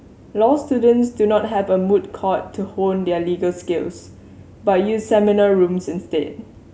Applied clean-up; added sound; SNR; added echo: none; none; none; none.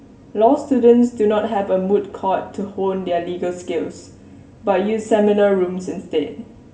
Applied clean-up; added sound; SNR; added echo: none; none; none; reverberation time 0.5 s.